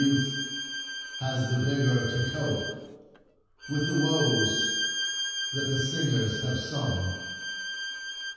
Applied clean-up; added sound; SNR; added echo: none; Bowed string instrument; 4 dB; reverberation time 1.2 s.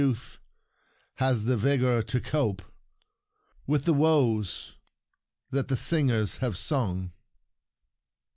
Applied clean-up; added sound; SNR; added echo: none; none; none; none.